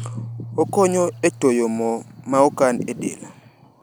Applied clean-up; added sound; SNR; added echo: none; Keyboard (musical); 17 dB; none.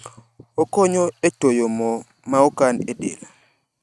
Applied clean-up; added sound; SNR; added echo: neural mask model RNNoise.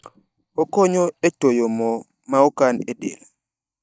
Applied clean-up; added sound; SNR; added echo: neural mask model DeepFilterNet 3.